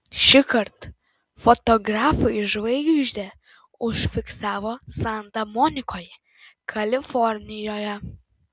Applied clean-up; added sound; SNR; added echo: none; none; none; none.